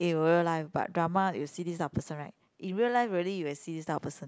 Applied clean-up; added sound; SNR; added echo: none; none; none; none.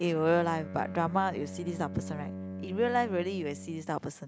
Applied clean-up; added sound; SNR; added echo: none; Bowed string instrument; 10 dB; none.